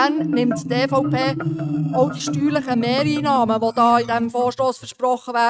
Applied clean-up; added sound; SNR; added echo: neural mask model RNNoise.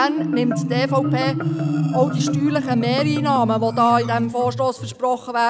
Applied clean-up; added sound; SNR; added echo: none; Marimba, xylophone; 2 dB; none.